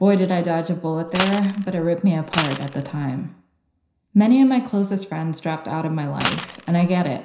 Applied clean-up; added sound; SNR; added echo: none; Coin (dropping); 8 dB; reverberation time 0.5 s.